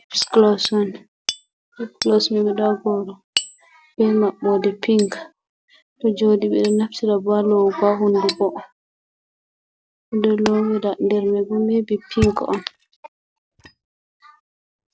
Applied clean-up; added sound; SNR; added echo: none; Hammer; 14 dB; none.